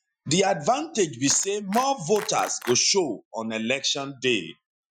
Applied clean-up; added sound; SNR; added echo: classical method Wiener filter.